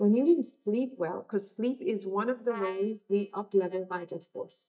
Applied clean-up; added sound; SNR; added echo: neural mask model DeepFilterNet 3.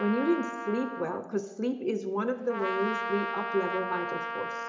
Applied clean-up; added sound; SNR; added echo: none; Trumpet; 5 dB; reverberation time 0.8 s.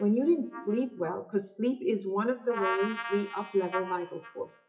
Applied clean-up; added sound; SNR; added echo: classical method WPE with log-MMSE.